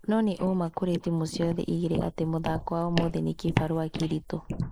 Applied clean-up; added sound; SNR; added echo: neural mask model Resemble Enhance denoiser.